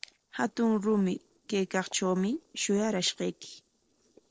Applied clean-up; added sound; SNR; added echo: neural separator model SepFormer DNS4.